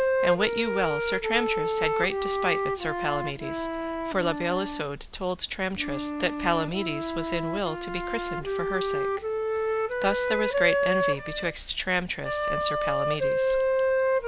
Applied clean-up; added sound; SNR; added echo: none; Wind instrument, woodwind instrument; -2 dB; none.